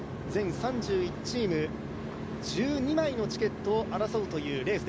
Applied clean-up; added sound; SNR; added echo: none; none; none; none.